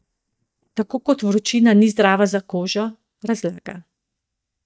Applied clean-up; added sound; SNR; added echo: neural mask model DeepFilterNet 3.